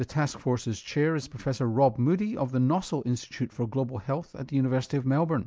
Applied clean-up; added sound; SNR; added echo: none; none; none; none.